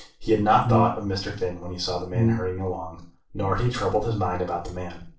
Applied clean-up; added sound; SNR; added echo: none; Brass instrument; -1 dB; reverberation time 0.3 s.